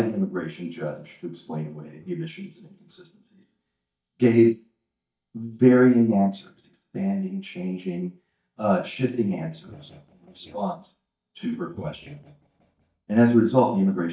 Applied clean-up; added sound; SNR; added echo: neural mask model DeepFilterNet 3.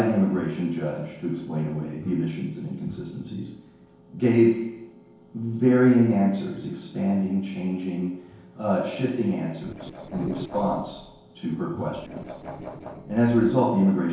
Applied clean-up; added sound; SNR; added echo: neural separator model SepFormer DNS4.